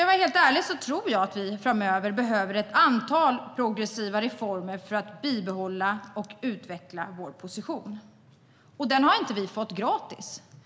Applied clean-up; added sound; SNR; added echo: none; none; none; none.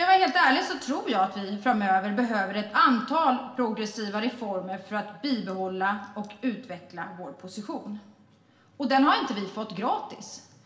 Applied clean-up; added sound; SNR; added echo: none; none; none; reverberation time 0.7 s.